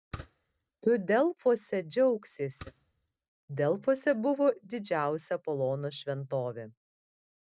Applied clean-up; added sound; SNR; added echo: neural mask model RNNoise.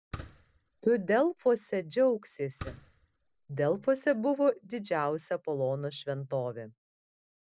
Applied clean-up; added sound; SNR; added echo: none; Fireworks; 17 dB; none.